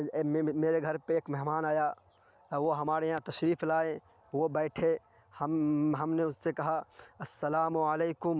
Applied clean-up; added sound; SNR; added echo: none; none; none; none.